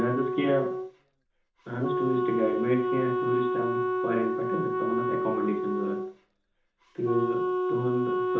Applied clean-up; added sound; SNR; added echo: none; Wind instrument, woodwind instrument; -2 dB; reverberation time 0.6 s.